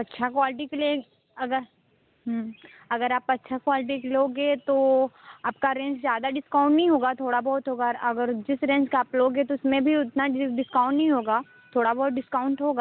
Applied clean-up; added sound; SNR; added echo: none; none; none; none.